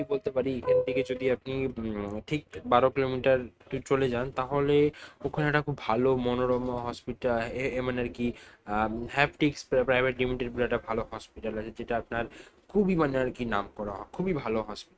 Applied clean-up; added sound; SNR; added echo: neural mask model RNNoise.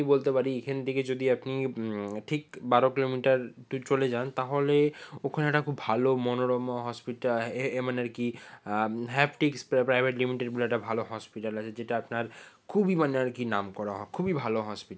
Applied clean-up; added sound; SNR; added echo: none; none; none; none.